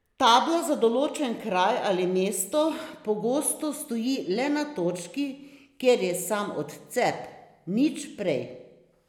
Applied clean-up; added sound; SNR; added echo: none; none; none; none.